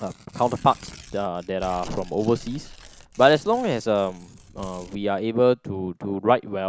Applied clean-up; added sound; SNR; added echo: none; Tearing; 20 dB; none.